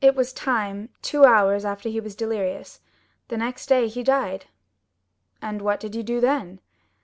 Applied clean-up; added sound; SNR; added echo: none; none; none; none.